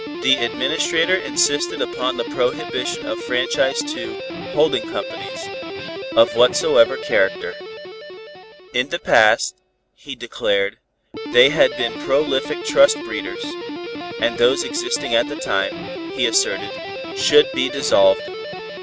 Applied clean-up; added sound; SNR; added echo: none; Guitar; 9 dB; none.